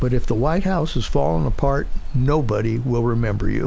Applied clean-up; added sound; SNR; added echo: none; Rain; 2 dB; none.